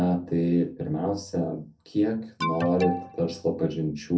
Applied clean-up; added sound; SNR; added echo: none; Alarm; 7 dB; reverberation time 0.3 s.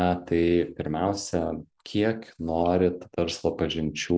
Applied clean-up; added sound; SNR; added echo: none; none; none; none.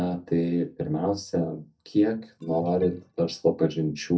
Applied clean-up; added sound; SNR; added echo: neural mask model DeepFilterNet 3.